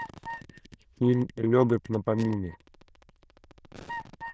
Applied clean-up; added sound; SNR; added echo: neural diffusion model UNIVERSE++.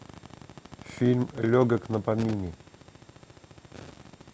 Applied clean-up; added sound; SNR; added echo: none; none; none; none.